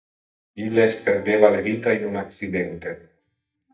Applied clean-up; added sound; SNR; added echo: neural mask model DeepFilterNet 3.